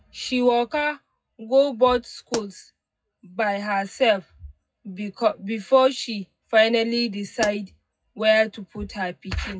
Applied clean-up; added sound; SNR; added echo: classical method WPE with log-MMSE.